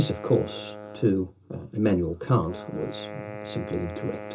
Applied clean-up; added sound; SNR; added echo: none; Wind instrument, woodwind instrument; 12 dB; reverberation time 0.2 s.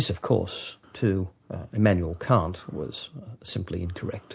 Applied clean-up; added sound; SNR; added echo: none; none; none; none.